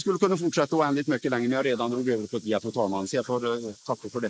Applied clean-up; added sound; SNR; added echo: neural mask model Resemble Enhance denoiser.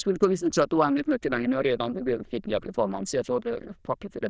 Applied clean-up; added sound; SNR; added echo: neural diffusion model UNIVERSE++.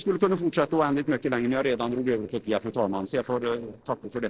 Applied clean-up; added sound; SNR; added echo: neural separator model SepFormer DNS4.